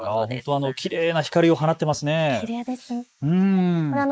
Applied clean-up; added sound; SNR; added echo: neural mask model Resemble Enhance denoiser.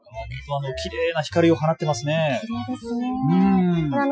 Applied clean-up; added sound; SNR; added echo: classical method Wiener filter.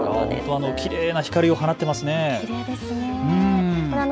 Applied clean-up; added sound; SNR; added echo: none; Drum; 13 dB; none.